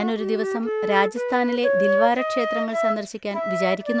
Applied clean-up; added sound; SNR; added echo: none; Wind instrument, woodwind instrument; 0 dB; none.